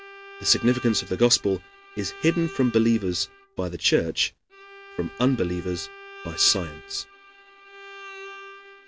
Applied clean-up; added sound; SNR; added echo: none; Bowed string instrument; 17 dB; none.